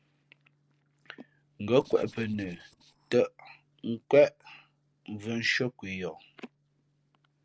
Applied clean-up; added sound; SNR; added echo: neural separator model SepFormer DNS4.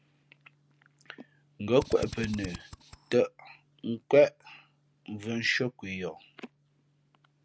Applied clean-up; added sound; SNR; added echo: none; Drill; 11 dB; none.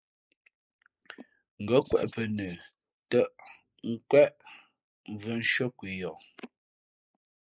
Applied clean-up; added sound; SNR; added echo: neural mask model Resemble Enhance denoiser.